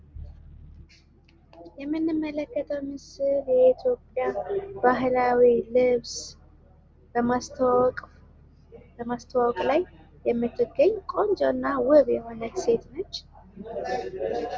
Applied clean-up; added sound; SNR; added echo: none; none; none; none.